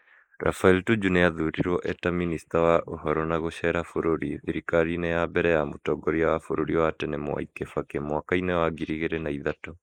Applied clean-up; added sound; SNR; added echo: neural mask model Resemble Enhance denoiser.